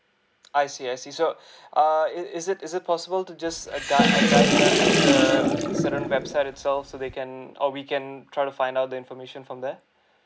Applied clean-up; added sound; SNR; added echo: none; Sink (filling or washing) / Water; -5 dB; none.